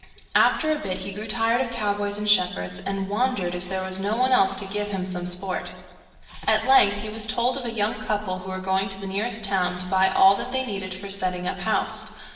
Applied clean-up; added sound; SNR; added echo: none; Hiss; 18 dB; reverberation time 1.2 s.